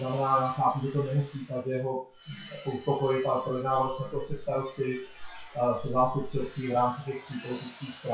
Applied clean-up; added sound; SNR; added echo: classical method WPE with log-MMSE.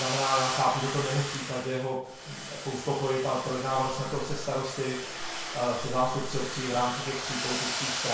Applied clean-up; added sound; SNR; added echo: none; Domestic sounds, home sounds; 5 dB; reverberation time 0.6 s.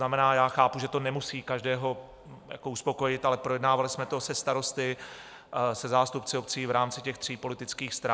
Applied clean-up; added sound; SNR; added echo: none; none; none; none.